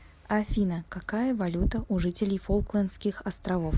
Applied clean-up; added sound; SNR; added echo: none; none; none; none.